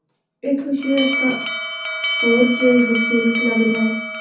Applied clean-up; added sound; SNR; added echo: none; Alarm; 4 dB; reverberation time 0.6 s.